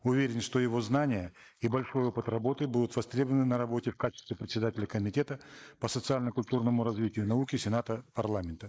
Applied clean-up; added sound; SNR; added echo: neural mask model Resemble Enhance denoiser.